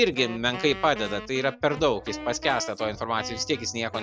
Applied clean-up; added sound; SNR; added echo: none; Wind instrument, woodwind instrument; 13 dB; none.